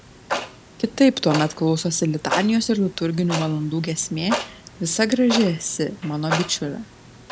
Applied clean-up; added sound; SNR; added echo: none; Clock; 9 dB; none.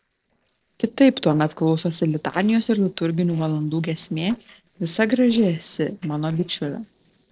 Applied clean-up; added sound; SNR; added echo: neural separator model SepFormer DNS4.